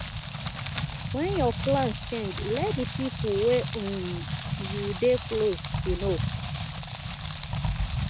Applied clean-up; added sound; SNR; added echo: none; Rain; 0 dB; none.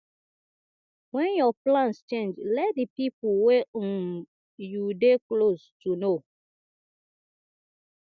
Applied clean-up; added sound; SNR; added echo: none; none; none; none.